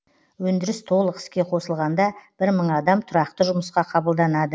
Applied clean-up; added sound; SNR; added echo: none; none; none; none.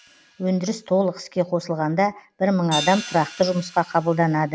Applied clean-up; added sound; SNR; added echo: none; Hi-hat; 15 dB; none.